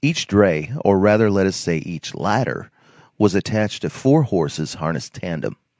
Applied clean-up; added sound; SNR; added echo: none; none; none; none.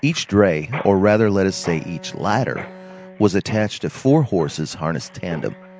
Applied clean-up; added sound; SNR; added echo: none; Mechanisms + Bowed string instrument; 18 dB; none.